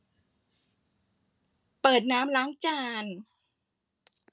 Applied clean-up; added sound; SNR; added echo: none; none; none; none.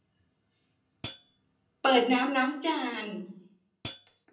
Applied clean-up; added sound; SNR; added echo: none; Hi-hat; 13 dB; reverberation time 0.6 s.